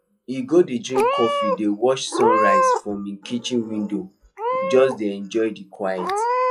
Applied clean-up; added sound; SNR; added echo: classical method log-MMSE.